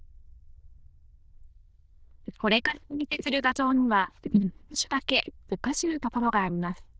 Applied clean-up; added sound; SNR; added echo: neural diffusion model UNIVERSE++.